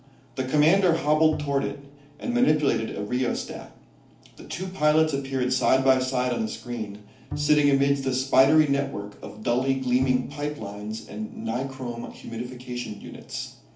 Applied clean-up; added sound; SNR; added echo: none; Bowed string instrument; 15 dB; reverberation time 0.4 s.